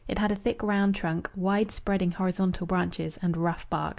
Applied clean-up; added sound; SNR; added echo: none; none; none; none.